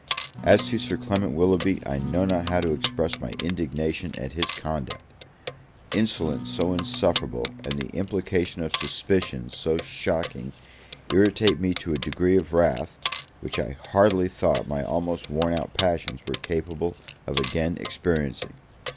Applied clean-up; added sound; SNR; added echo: none; Acoustic guitar / Strum + Keys jangling; 8 dB; none.